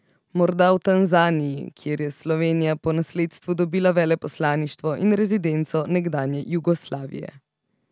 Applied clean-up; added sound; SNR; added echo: none; none; none; none.